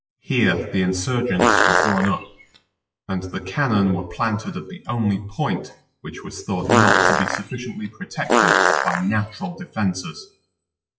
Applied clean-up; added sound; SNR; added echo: classical method WPE with log-MMSE.